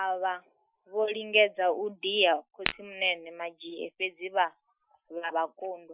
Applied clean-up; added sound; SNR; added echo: classical method Wiener filter.